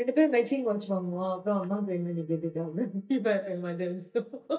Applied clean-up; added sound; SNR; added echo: neural mask model DeepFilterNet 3.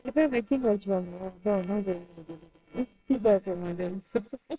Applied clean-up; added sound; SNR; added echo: neural separator model SepFormer WHAMR!.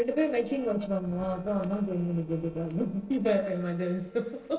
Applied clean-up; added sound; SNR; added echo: neural separator model SepFormer DNS4.